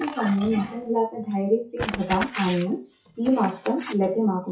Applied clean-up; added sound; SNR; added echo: classical method WPE with log-MMSE.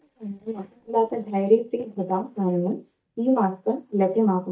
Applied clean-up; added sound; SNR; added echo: neural mask model DeepFilterNet 3.